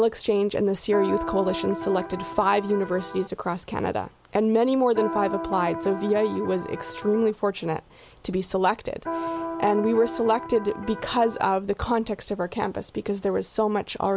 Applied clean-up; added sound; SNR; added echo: none; Electric guitar; 8 dB; none.